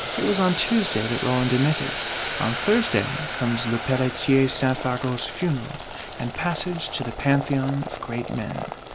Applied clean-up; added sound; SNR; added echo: none; Boiling; 7 dB; none.